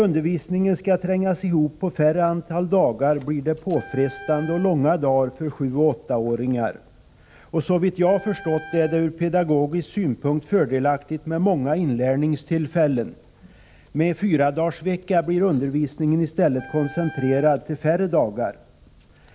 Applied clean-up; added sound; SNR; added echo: none; Wind instrument, woodwind instrument; 20 dB; none.